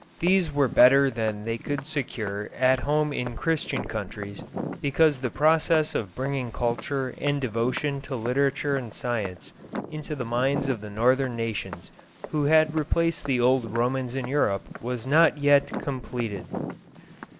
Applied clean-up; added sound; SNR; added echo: none; Walk, footsteps; 14 dB; none.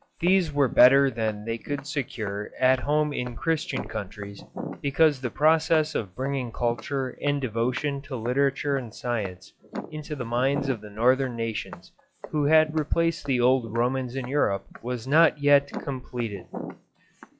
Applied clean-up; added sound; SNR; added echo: classical method log-MMSE.